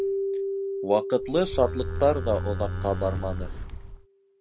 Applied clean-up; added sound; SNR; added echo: none; Livestock, farm animals, working animals + Keyboard (musical); 3 dB; none.